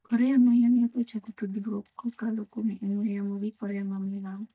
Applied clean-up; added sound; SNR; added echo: neural mask model DeepFilterNet 3.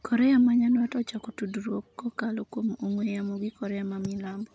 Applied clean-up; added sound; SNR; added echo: none; none; none; none.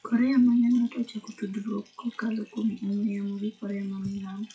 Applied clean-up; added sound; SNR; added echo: classical method WPE with log-MMSE.